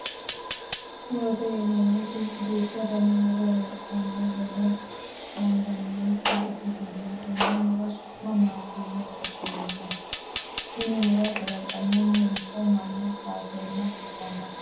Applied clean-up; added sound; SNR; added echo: none; Fire; 9 dB; reverberation time 0.7 s.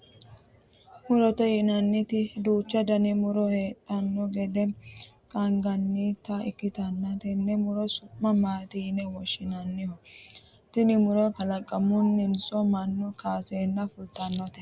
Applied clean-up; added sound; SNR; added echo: none; none; none; none.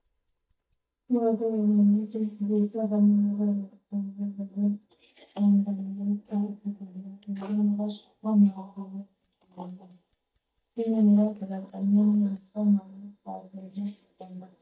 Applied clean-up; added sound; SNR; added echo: neural mask model DeepFilterNet 3.